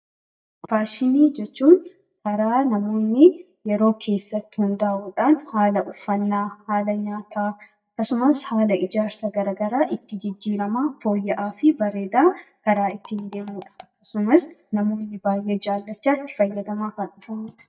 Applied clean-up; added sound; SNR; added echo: neural mask model DeepFilterNet 3.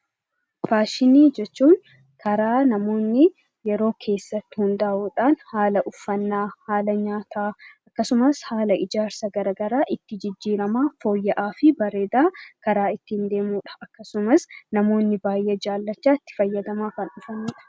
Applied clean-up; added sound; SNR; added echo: none; none; none; none.